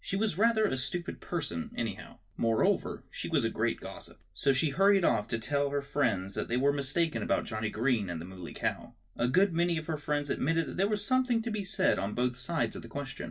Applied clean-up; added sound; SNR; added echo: none; none; none; reverberation time 0.1 s.